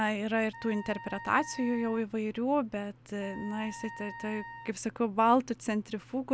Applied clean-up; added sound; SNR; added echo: none; Wind instrument, woodwind instrument; 15 dB; none.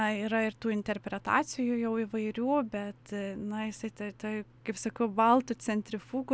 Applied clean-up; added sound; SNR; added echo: none; none; none; none.